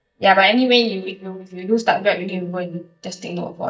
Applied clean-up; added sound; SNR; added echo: neural mask model DeepFilterNet 3.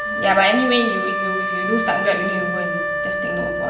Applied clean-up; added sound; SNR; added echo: none; Wind instrument, woodwind instrument; 1 dB; reverberation time 0.9 s.